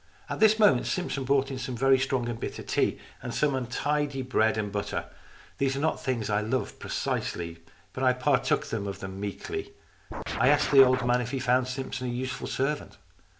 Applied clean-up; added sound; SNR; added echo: none; Scratching (performance technique); 6 dB; none.